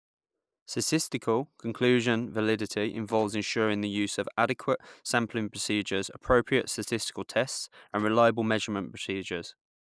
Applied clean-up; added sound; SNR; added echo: neural mask model Resemble Enhance denoiser.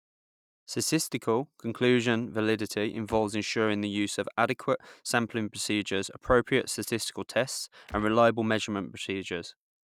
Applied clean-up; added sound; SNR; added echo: neural mask model DeepFilterNet 3.